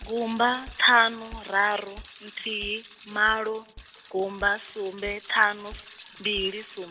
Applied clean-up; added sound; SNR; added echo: none; Bicycle; 19 dB; none.